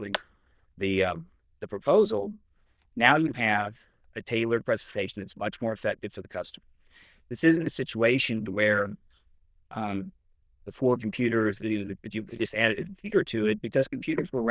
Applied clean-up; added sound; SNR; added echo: neural diffusion model UNIVERSE++.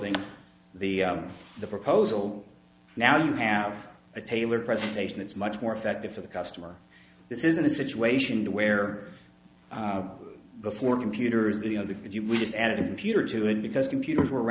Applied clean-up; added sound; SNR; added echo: none; Whoosh, swoosh, swish; 14 dB; none.